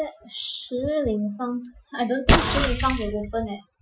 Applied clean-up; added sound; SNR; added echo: classical method Wiener filter.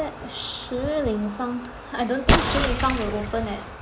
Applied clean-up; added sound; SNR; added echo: none; Explosion; -3 dB; none.